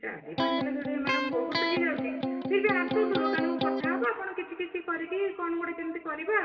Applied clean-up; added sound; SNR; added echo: none; Electric guitar; -1 dB; reverberation time 2.3 s.